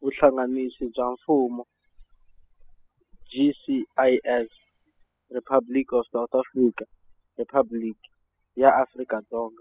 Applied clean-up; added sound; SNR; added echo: classical method spectral subtraction.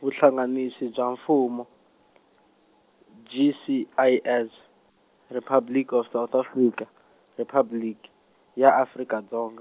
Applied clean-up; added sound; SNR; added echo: none; none; none; none.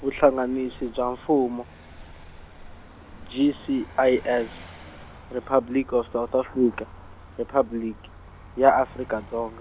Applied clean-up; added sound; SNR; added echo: none; Vehicle; 18 dB; none.